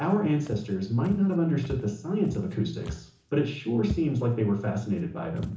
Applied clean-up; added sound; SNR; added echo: none; Walk, footsteps; 15 dB; reverberation time 0.8 s.